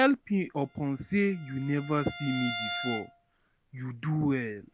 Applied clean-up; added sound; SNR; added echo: none; Bowed string instrument; 11 dB; none.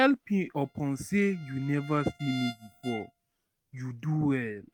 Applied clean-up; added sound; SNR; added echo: neural mask model RNNoise.